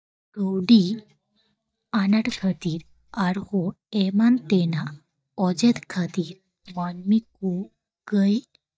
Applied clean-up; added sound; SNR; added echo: neural mask model DeepFilterNet 3.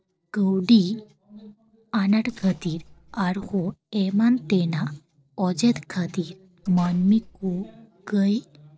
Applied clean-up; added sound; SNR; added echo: neural separator model SepFormer DNS4.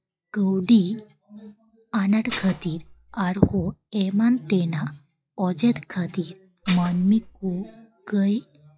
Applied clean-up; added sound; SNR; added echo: classical method log-MMSE.